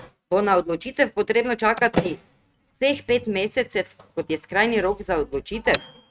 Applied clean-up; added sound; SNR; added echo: neural mask model RNNoise.